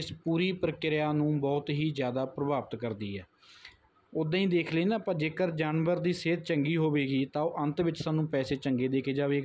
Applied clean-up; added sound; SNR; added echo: none; none; none; none.